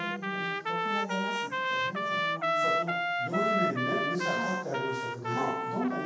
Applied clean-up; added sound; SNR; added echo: none; Trumpet; -4 dB; reverberation time 0.7 s.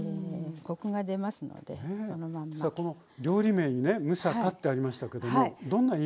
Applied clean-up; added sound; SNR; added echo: none; none; none; none.